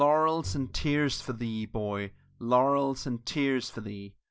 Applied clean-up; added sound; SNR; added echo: none; Bowed string instrument; 19 dB; none.